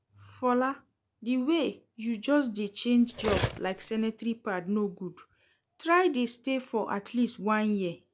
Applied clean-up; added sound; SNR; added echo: none; Cutlery, silverware; 4 dB; none.